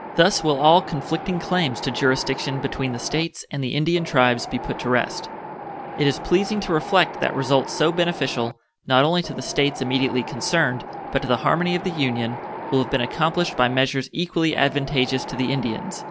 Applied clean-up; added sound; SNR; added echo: none; Wind; 11 dB; none.